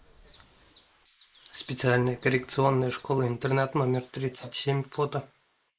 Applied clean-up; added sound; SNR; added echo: neural mask model Resemble Enhance denoiser.